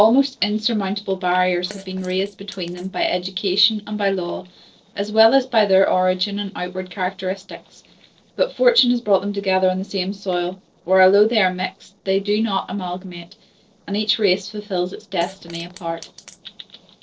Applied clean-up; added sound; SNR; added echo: neural separator model SepFormer DNS4.